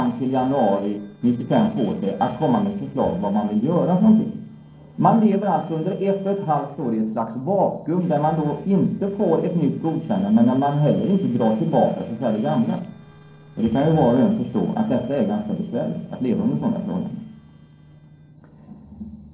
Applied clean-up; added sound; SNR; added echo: neural separator model SepFormer DNS4.